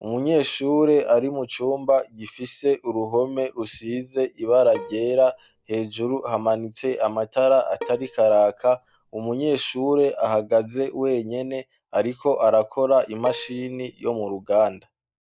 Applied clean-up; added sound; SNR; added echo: none; Bowed string instrument; 17 dB; none.